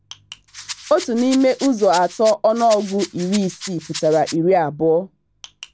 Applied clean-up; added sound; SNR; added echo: none; Rattle; 15 dB; none.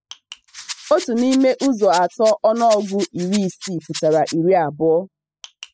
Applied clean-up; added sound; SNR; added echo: classical method spectral subtraction.